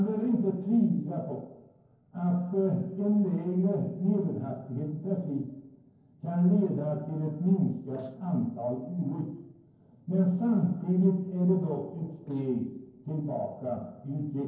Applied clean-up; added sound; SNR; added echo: neural separator model SepFormer DNS4.